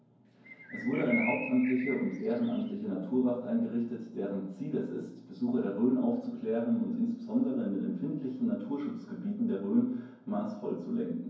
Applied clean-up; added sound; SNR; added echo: none; Bird; 9 dB; reverberation time 0.9 s.